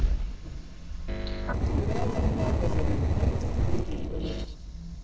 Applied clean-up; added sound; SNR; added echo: neural separator model SepFormer DNS4.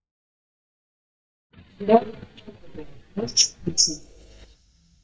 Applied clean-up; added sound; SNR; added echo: neural mask model DeepFilterNet 3.